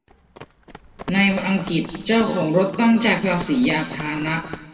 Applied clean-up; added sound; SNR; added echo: none; Run; 17 dB; reverberation time 1.5 s.